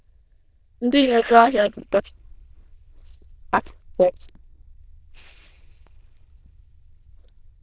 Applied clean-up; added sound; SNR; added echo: neural diffusion model UNIVERSE++.